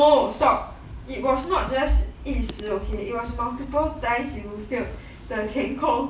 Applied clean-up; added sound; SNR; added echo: none; none; none; none.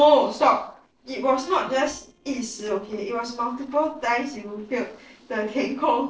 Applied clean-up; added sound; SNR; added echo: neural separator model SepFormer DNS4.